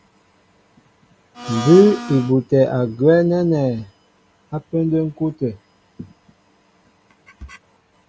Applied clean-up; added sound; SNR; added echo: none; Domestic sounds, home sounds; 9 dB; none.